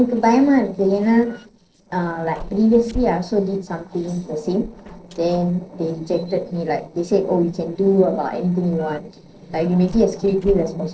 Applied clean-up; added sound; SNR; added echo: neural separator model SepFormer DNS4.